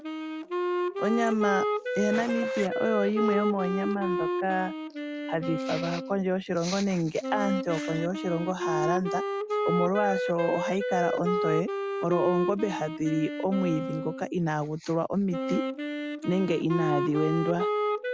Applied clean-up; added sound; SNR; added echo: none; Wind instrument, woodwind instrument; 2 dB; none.